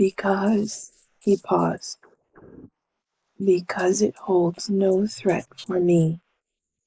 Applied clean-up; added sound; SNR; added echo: neural mask model Resemble Enhance denoiser.